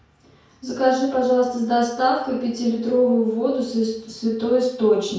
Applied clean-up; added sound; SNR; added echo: none; none; none; reverberation time 0.5 s.